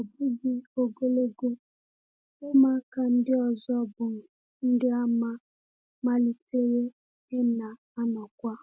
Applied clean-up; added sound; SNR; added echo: none; none; none; none.